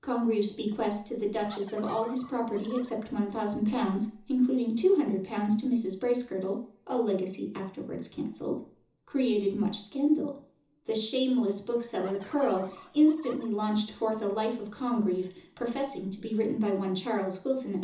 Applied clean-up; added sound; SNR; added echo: none; Fowl; 20 dB; reverberation time 0.6 s.